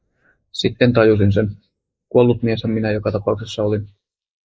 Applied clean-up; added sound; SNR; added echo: neural mask model Resemble Enhance denoiser.